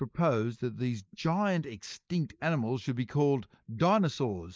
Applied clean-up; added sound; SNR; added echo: neural mask model Resemble Enhance denoiser.